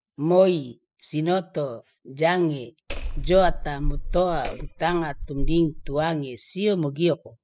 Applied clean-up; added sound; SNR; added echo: classical method spectral subtraction.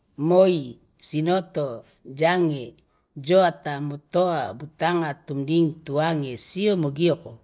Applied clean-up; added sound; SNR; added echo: none; none; none; none.